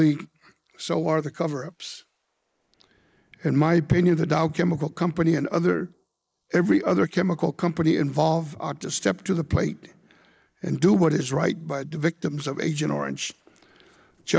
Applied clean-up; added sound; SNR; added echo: neural mask model Resemble Enhance denoiser.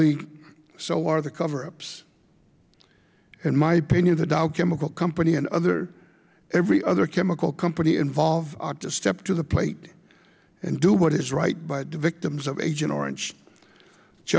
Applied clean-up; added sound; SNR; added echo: none; none; none; none.